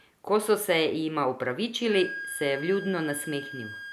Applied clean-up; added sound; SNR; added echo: none; Wind instrument, woodwind instrument; 14 dB; none.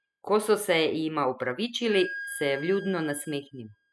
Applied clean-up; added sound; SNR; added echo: classical method spectral subtraction.